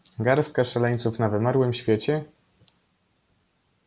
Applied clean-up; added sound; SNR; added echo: none; none; none; none.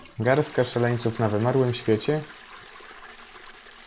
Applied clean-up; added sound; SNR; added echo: none; Toilet flush; 18 dB; none.